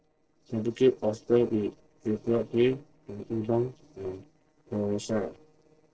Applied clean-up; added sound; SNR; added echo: neural separator model SepFormer DNS4.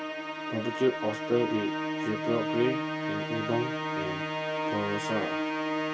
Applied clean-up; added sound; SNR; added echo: none; Musical instrument; 0 dB; reverberation time 0.1 s.